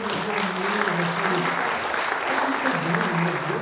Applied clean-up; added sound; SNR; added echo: none; Applause; -4 dB; reverberation time 0.7 s.